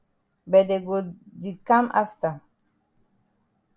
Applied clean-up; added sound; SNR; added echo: none; none; none; none.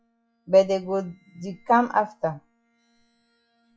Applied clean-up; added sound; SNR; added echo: classical method log-MMSE.